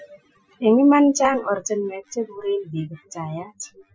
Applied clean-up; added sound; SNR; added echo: classical method Wiener filter.